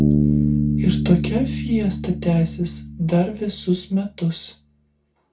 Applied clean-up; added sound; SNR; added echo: none; Bass guitar; 0 dB; reverberation time 0.2 s.